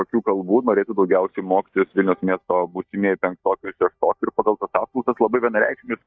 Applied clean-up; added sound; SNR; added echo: neural mask model DeepFilterNet 3.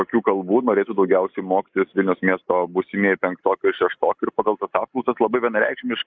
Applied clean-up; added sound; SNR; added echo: neural mask model Resemble Enhance denoiser.